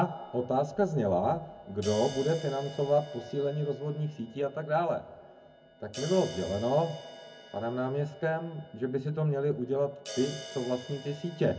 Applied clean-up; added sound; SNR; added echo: none; Crash cymbal; 17 dB; reverberation time 0.3 s.